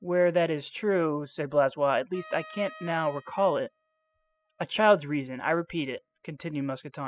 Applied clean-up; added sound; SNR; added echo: classical method spectral subtraction.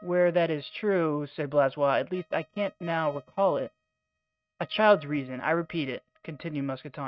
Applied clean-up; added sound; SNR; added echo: neural mask model RNNoise.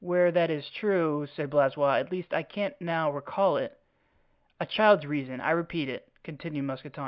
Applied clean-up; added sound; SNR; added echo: none; none; none; none.